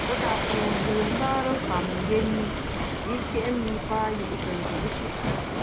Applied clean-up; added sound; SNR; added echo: none; Waves, surf; -1 dB; none.